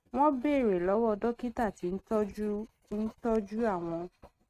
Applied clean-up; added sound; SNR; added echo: neural mask model RNNoise.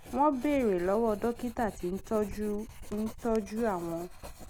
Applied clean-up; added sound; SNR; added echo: none; Writing; 14 dB; none.